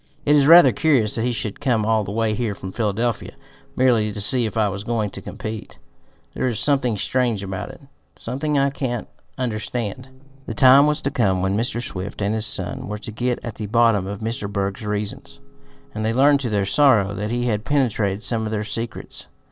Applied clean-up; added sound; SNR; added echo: neural separator model SepFormer DNS4.